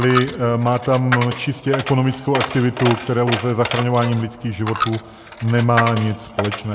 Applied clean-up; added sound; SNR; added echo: none; Coin (dropping); 7 dB; none.